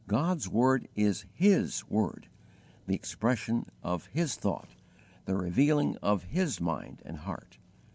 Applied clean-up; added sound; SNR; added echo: none; none; none; none.